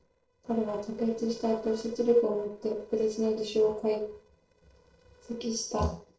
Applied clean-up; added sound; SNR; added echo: neural separator model SepFormer DNS4.